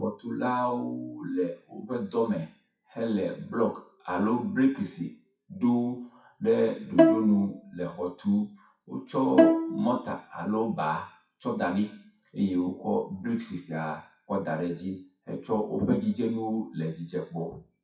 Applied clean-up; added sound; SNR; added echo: classical method WPE with log-MMSE.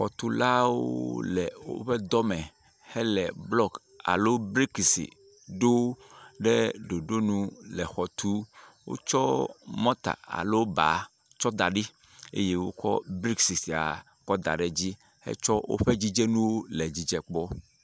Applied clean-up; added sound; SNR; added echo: none; none; none; none.